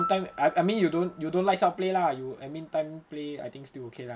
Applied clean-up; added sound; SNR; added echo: none; Piano; 15 dB; none.